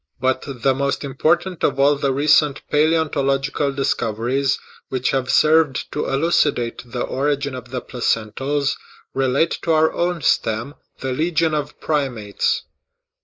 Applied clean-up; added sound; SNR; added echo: neural mask model Resemble Enhance denoiser.